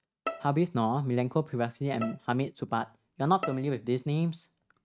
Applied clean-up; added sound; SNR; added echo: neural mask model RNNoise.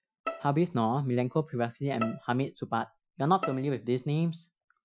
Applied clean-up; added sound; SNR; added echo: classical method Wiener filter.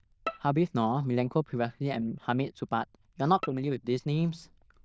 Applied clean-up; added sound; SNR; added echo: neural diffusion model UNIVERSE++.